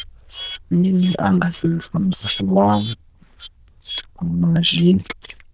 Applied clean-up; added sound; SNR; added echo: neural diffusion model UNIVERSE++.